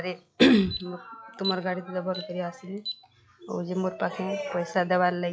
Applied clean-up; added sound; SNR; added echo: classical method log-MMSE.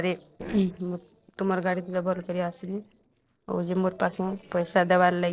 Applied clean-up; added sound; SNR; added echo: neural separator model SepFormer DNS4.